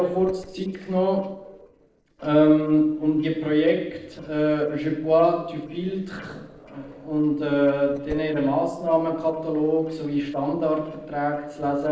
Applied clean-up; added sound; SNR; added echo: neural separator model SepFormer DNS4.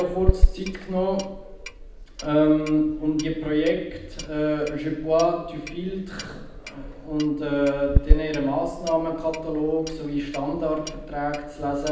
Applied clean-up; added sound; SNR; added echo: none; Clock; 2 dB; reverberation time 0.8 s.